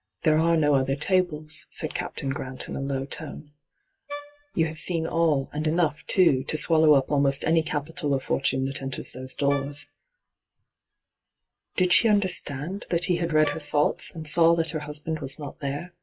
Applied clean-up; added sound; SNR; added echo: classical method log-MMSE.